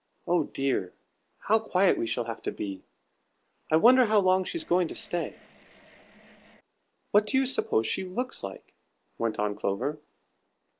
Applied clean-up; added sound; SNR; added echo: neural separator model SepFormer DNS4.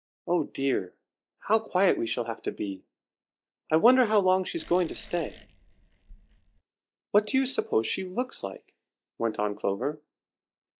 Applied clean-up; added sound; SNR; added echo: neural mask model DeepFilterNet 3.